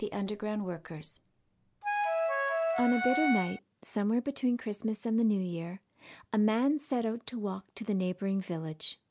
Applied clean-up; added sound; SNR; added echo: none; Wind instrument, woodwind instrument; -1 dB; none.